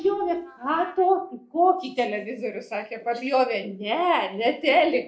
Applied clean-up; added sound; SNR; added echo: neural mask model Resemble Enhance denoiser.